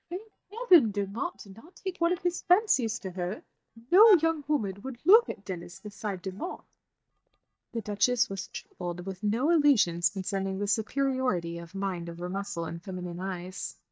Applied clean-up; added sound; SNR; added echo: neural mask model DeepFilterNet 3.